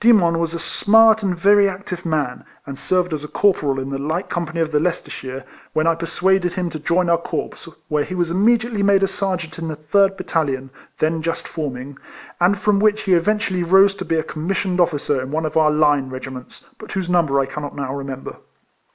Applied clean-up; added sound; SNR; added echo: none; none; none; none.